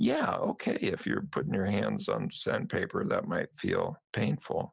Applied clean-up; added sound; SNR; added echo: none; none; none; none.